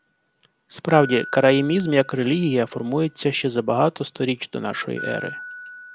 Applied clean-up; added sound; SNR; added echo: none; Glockenspiel; 16 dB; none.